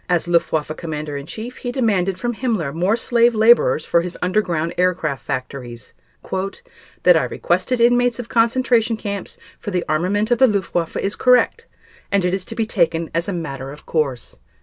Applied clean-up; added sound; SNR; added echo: none; none; none; none.